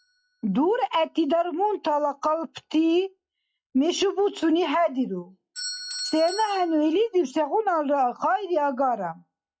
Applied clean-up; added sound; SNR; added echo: classical method log-MMSE.